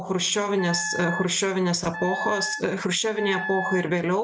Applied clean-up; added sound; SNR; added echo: none; Wind instrument, woodwind instrument; 8 dB; none.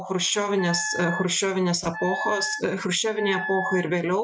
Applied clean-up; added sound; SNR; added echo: classical method Wiener filter.